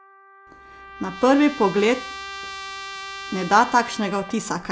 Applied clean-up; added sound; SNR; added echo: none; Trumpet; 13 dB; none.